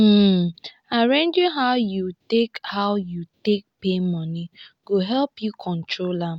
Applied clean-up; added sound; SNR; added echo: none; none; none; none.